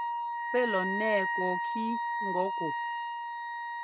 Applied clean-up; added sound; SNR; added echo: none; Wind instrument, woodwind instrument; -2 dB; none.